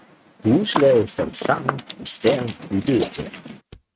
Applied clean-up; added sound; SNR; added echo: neural mask model RNNoise.